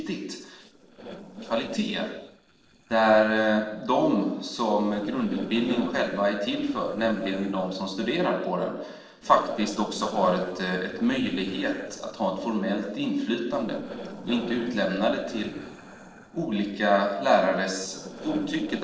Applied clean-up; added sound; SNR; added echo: neural separator model SepFormer DNS4.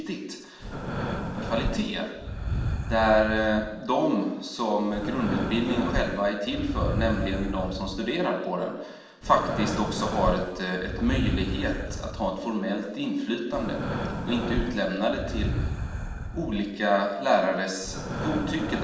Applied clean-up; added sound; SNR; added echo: none; Breathing; 5 dB; reverberation time 1.1 s.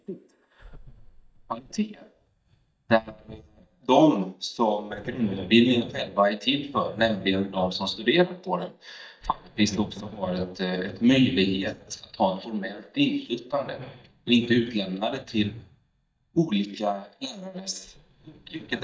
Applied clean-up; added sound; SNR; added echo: neural mask model DeepFilterNet 3.